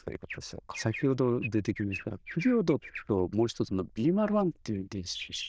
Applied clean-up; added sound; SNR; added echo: neural diffusion model UNIVERSE++.